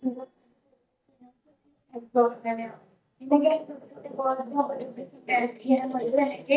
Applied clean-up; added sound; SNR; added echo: neural mask model DeepFilterNet 3.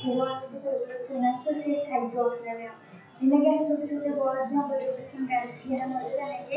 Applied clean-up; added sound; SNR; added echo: classical method WPE with log-MMSE.